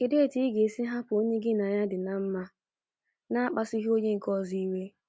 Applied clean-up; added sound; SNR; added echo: none; none; none; none.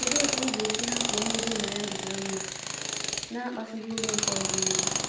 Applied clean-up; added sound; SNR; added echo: none; Tools; -4 dB; reverberation time 0.6 s.